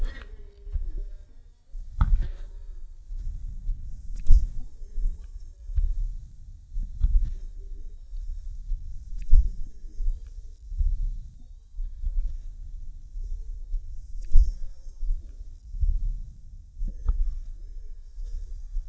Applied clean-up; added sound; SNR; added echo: neural mask model DeepFilterNet 3.